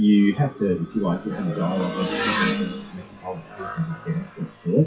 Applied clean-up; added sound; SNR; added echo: classical method WPE with log-MMSE.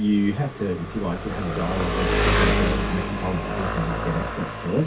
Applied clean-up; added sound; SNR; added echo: none; Engine; 0 dB; reverberation time 0.3 s.